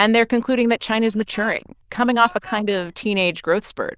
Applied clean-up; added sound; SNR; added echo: neural diffusion model UNIVERSE++.